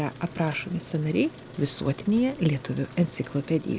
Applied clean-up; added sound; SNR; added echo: none; Truck; 17 dB; none.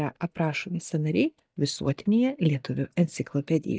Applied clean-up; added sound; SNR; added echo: neural mask model DeepFilterNet 3.